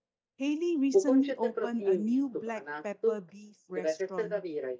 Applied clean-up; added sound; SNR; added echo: neural mask model DeepFilterNet 3.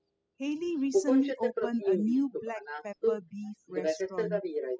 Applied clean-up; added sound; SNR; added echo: classical method spectral subtraction.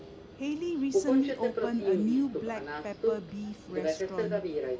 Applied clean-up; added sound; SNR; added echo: none; Subway, metro, underground; 0 dB; none.